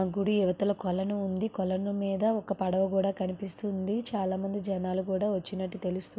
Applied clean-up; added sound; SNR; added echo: none; none; none; none.